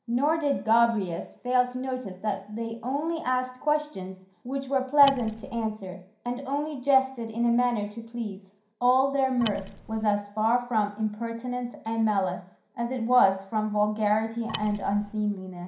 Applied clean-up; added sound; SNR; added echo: none; Wood; 13 dB; reverberation time 0.5 s.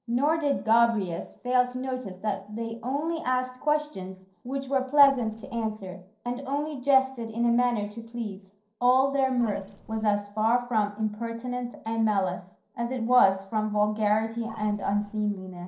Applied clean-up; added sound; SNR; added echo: neural separator model SepFormer DNS4.